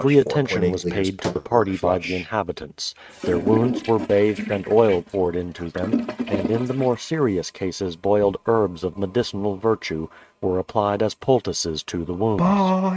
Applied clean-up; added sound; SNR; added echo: neural mask model RNNoise.